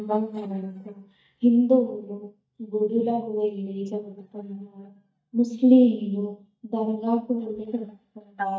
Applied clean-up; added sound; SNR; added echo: neural mask model DeepFilterNet 3.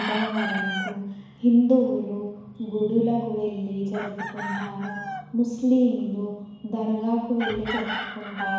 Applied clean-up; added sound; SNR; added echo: none; Chicken, rooster; 10 dB; reverberation time 1.1 s.